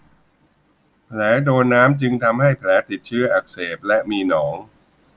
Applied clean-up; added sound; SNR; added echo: none; none; none; none.